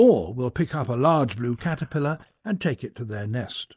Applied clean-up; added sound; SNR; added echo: neural mask model DeepFilterNet 3.